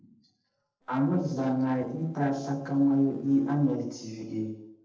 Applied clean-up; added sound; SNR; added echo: neural separator model SepFormer DNS4.